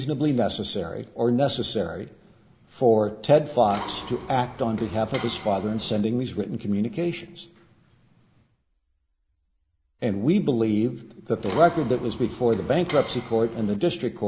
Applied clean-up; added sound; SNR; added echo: none; Mechanisms; 13 dB; none.